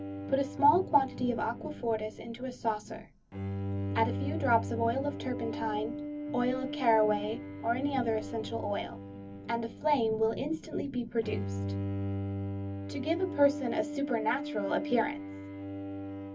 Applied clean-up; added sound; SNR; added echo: none; Bowed string instrument; 6 dB; reverberation time 0.3 s.